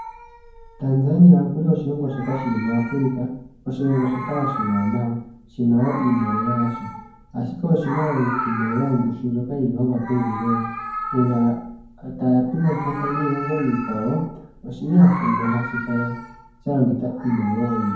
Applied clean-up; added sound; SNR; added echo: none; Meow; 11 dB; reverberation time 0.9 s.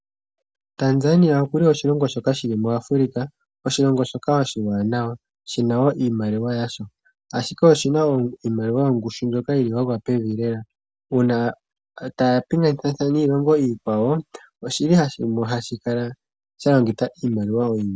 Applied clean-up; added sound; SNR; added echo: none; none; none; none.